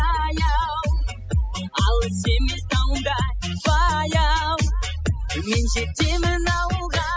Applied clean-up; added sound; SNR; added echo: classical method spectral subtraction.